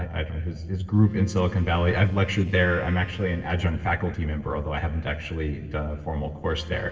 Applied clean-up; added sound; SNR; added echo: neural separator model SepFormer DNS4.